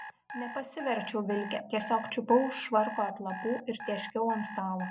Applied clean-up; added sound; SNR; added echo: none; Alarm; 12 dB; none.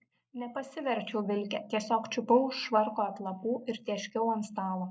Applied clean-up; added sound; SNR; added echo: neural mask model Resemble Enhance denoiser.